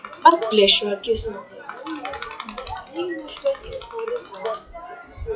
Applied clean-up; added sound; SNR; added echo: classical method log-MMSE.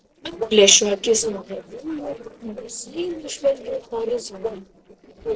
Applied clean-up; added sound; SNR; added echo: neural separator model SepFormer DNS4.